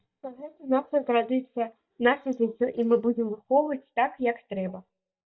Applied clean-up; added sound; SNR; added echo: neural mask model DeepFilterNet 3.